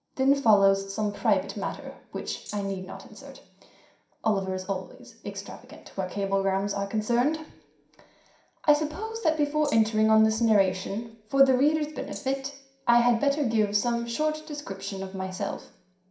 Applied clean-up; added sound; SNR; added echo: none; Rattle (instrument); 17 dB; reverberation time 0.5 s.